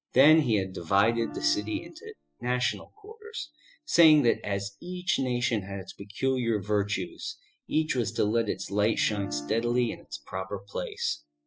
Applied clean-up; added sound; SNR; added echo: classical method spectral subtraction.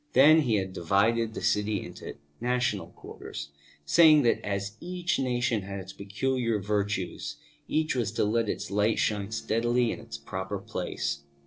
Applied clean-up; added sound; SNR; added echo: neural separator model SepFormer DNS4.